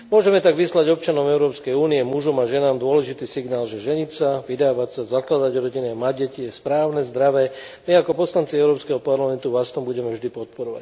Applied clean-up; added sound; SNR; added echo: none; none; none; none.